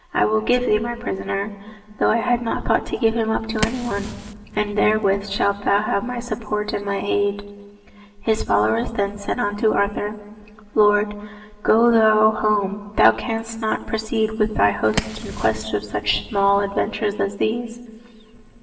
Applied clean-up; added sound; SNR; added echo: none; Fire; 12 dB; reverberation time 2.3 s.